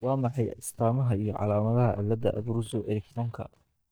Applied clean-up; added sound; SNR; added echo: neural mask model DeepFilterNet 3.